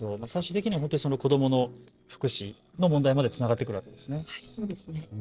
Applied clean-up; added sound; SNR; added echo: neural separator model SepFormer DNS4.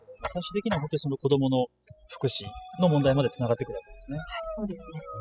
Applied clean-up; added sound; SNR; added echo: classical method spectral subtraction.